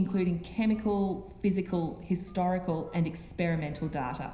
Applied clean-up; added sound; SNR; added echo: none; Telephone; 20 dB; reverberation time 0.9 s.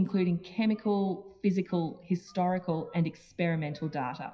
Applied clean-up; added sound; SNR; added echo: classical method WPE with log-MMSE.